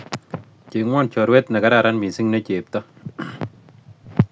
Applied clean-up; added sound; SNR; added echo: none; none; none; none.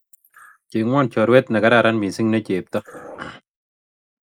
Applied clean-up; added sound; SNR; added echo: neural mask model Resemble Enhance denoiser.